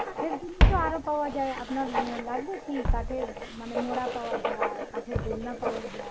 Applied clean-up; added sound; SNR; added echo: none; Walk, footsteps + Writing; -4 dB; none.